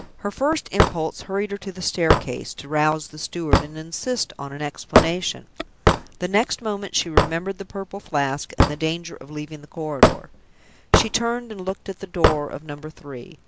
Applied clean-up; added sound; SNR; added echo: none; Hammer / Wood; -2 dB; none.